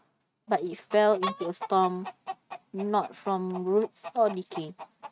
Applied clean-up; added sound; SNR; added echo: neural mask model RNNoise.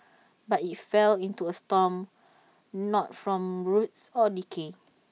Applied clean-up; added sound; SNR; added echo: none; none; none; none.